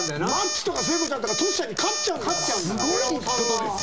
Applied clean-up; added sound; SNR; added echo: none; Alarm; 3 dB; none.